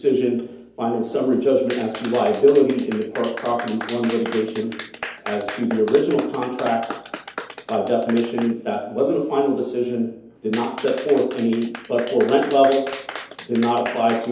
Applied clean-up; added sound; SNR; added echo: none; Clapping; 14 dB; reverberation time 2.2 s.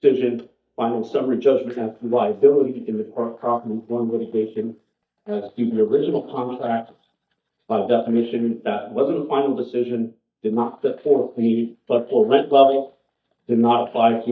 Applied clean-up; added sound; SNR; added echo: neural mask model DeepFilterNet 3.